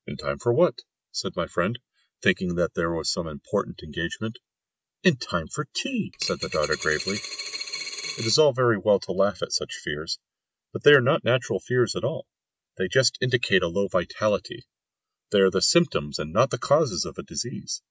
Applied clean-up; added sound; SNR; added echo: none; Coin (dropping); 9 dB; none.